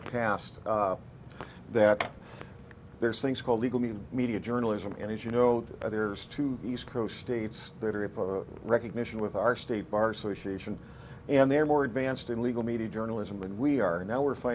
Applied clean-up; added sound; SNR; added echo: none; none; none; none.